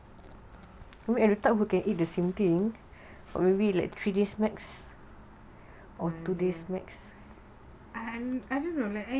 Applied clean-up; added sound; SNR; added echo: none; none; none; none.